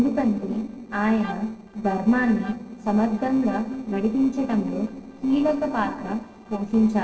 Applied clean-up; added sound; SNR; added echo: neural separator model SepFormer DNS4.